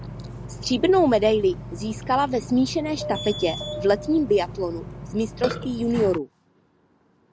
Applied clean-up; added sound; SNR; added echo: none; Burping, eructation; 11 dB; none.